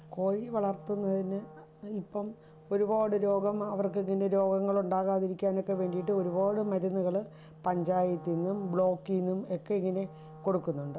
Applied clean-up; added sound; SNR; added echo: none; Wind instrument, woodwind instrument; 19 dB; none.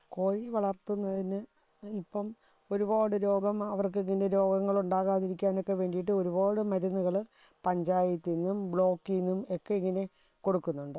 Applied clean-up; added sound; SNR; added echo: neural separator model SepFormer WHAM!.